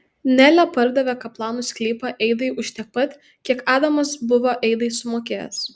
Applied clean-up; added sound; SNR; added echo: none; none; none; none.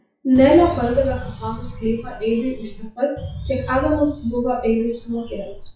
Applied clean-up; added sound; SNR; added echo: classical method WPE with log-MMSE.